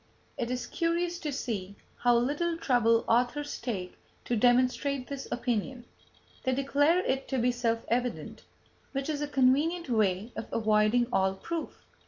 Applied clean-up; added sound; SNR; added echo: none; none; none; none.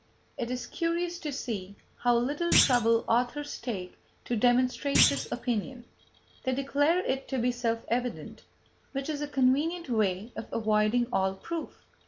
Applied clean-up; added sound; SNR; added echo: none; Thump, thud; 3 dB; none.